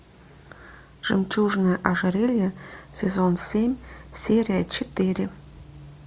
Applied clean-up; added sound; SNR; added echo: none; none; none; none.